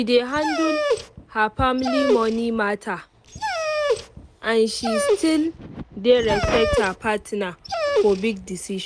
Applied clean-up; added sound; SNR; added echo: none; Dog; 3 dB; none.